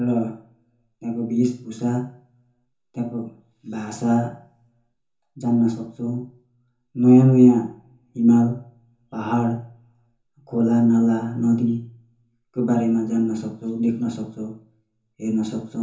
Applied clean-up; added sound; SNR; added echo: none; none; none; reverberation time 0.6 s.